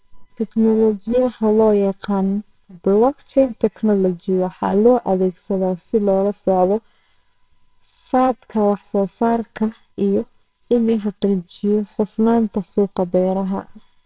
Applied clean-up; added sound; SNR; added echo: neural separator model SepFormer WHAMR!.